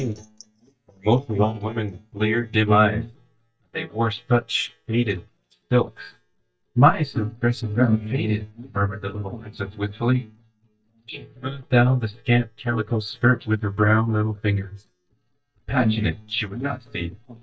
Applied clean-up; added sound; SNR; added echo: neural mask model DeepFilterNet 3.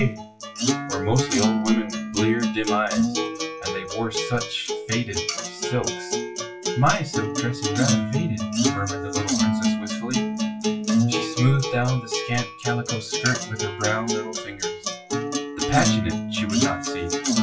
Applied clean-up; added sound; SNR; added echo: classical method WPE with log-MMSE.